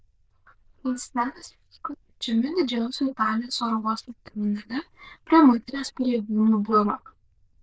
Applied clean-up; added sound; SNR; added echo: neural diffusion model UNIVERSE++.